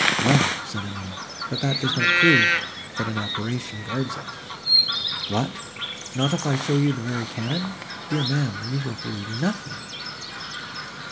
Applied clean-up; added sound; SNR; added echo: none; Bird vocalization, bird call, bird song; -1 dB; none.